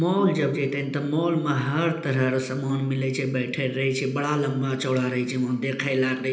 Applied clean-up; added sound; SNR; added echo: none; Bowed string instrument; 19 dB; reverberation time 1.0 s.